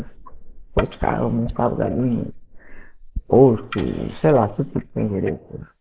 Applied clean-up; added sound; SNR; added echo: neural mask model Resemble Enhance denoiser.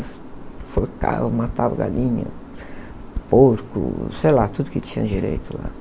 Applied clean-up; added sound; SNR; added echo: none; none; none; none.